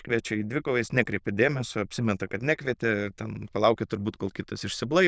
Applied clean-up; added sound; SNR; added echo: neural diffusion model UNIVERSE++.